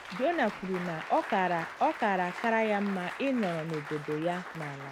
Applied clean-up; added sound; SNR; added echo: none; Applause; 11 dB; none.